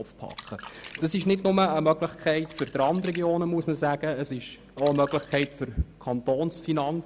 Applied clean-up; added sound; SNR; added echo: none; Splash, splatter; 17 dB; none.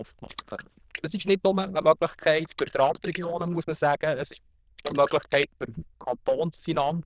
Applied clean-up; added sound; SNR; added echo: neural diffusion model UNIVERSE++.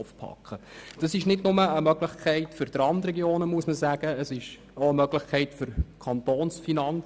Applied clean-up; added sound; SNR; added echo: none; none; none; none.